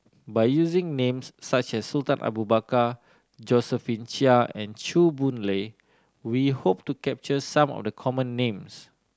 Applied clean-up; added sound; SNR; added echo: none; none; none; none.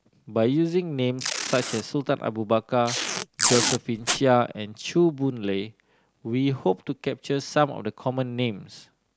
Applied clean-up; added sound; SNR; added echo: none; Packing tape, duct tape; 3 dB; none.